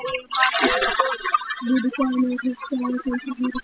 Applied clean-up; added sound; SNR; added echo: classical method spectral subtraction.